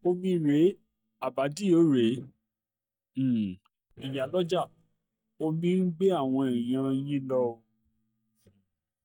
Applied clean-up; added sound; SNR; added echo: neural mask model DeepFilterNet 3.